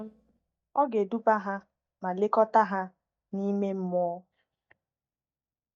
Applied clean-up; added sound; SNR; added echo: neural mask model DeepFilterNet 3.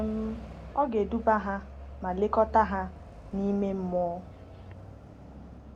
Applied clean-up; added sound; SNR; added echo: none; Alarm / Truck; 13 dB; none.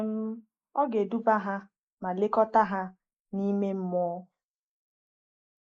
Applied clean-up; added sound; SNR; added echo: neural mask model Resemble Enhance denoiser.